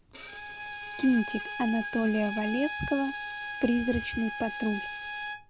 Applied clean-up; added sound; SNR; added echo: none; Bowed string instrument; 7 dB; none.